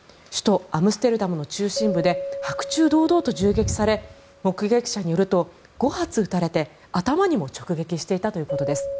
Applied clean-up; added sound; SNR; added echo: none; Keyboard (musical); 12 dB; none.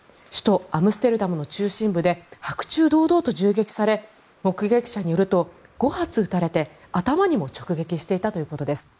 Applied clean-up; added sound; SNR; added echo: neural mask model Resemble Enhance denoiser.